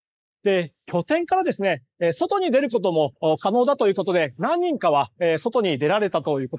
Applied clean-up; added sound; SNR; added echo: neural mask model Resemble Enhance denoiser.